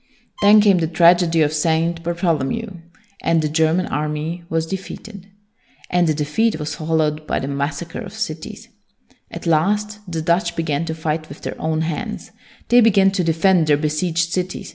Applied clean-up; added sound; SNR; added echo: none; Bowed string instrument; 18 dB; none.